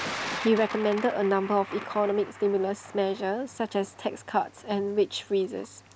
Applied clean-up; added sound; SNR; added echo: none; Thunder; 12 dB; none.